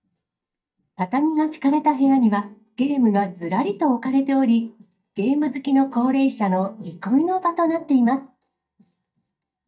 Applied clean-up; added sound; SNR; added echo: neural mask model DeepFilterNet 3.